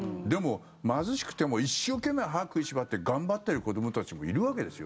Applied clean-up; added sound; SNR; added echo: none; none; none; none.